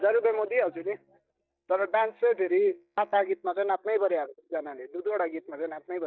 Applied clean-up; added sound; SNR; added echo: neural mask model DeepFilterNet 3.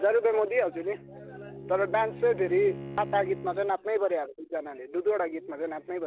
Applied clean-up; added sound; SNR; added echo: none; Bowed string instrument; 16 dB; none.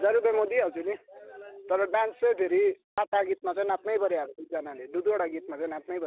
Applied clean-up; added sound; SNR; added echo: none; none; none; none.